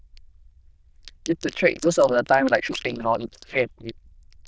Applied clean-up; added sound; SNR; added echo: neural diffusion model UNIVERSE++.